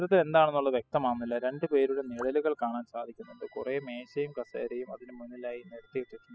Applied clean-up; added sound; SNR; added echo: classical method spectral subtraction.